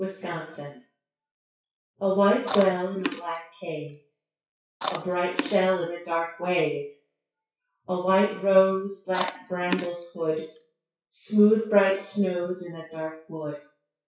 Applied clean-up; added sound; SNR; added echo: classical method WPE with log-MMSE.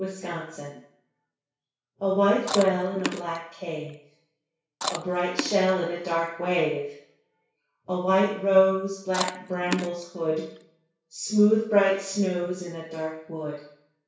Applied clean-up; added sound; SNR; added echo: none; Chewing, mastication; 8 dB; reverberation time 0.6 s.